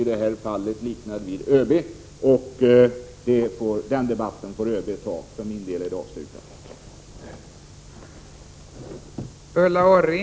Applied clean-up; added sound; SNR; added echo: none; none; none; none.